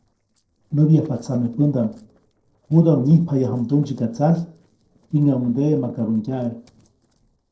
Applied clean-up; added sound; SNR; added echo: neural separator model SepFormer DNS4.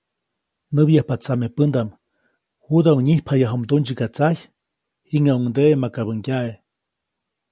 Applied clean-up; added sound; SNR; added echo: none; none; none; none.